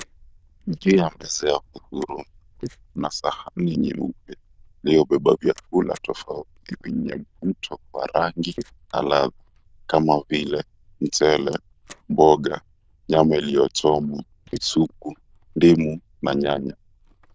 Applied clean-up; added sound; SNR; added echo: neural diffusion model UNIVERSE++.